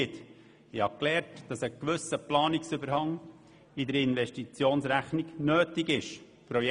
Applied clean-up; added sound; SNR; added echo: none; none; none; none.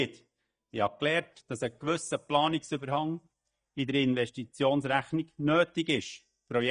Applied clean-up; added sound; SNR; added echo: neural mask model DeepFilterNet 3.